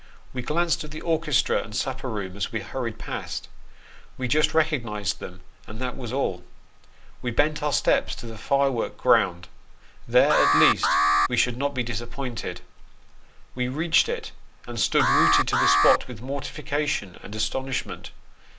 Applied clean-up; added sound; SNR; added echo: none; Alarm; -2 dB; none.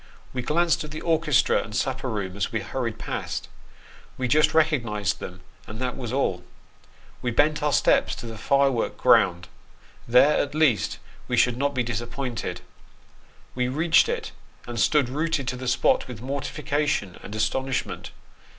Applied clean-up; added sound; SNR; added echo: none; none; none; none.